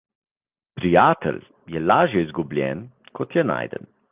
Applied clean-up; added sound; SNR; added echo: none; none; none; none.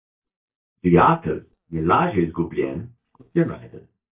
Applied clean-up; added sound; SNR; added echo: neural mask model DeepFilterNet 3.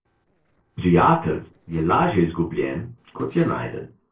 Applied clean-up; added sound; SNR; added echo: neural separator model SepFormer DNS4.